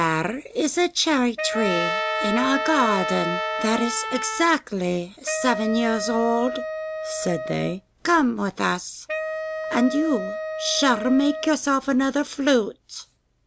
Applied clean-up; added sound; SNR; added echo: none; Trumpet + Wind instrument, woodwind instrument; 6 dB; none.